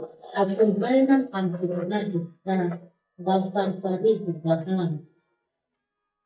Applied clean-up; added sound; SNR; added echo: neural mask model DeepFilterNet 3.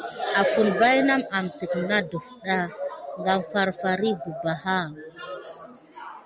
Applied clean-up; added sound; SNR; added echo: none; none; none; none.